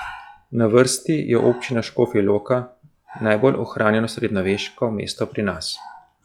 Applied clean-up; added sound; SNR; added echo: classical method log-MMSE.